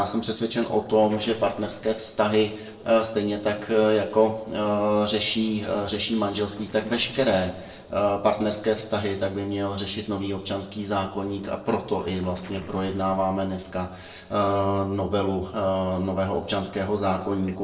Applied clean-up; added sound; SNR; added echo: neural separator model SepFormer DNS4.